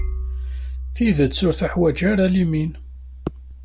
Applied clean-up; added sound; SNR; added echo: none; Hammer; 8 dB; none.